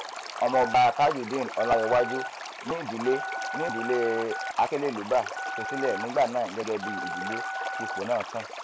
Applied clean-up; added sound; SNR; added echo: none; Telephone + Stream; 6 dB; none.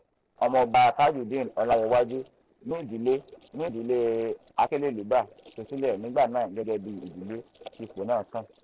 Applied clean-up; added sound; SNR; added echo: neural separator model SepFormer DNS4.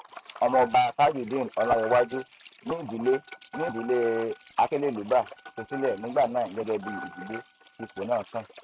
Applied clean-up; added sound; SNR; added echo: neural mask model RNNoise.